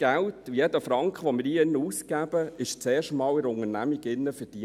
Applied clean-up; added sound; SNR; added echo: none; none; none; none.